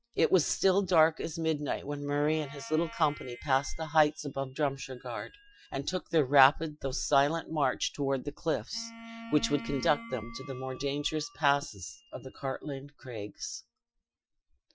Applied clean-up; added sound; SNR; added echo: classical method Wiener filter.